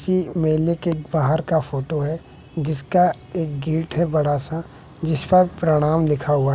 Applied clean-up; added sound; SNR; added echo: none; none; none; none.